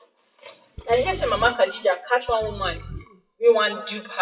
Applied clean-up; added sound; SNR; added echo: classical method WPE with log-MMSE.